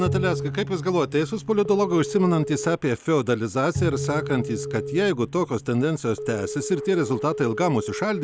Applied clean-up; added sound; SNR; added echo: none; Telephone + Bowed string instrument; 8 dB; none.